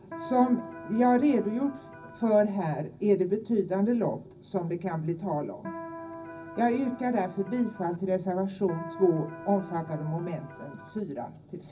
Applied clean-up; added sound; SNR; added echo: none; Electric guitar; 14 dB; reverberation time 0.4 s.